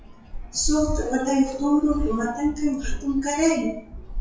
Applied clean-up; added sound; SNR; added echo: classical method WPE with log-MMSE.